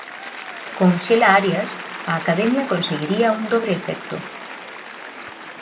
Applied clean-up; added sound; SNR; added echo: none; Applause / Cheering; 12 dB; reverberation time 0.6 s.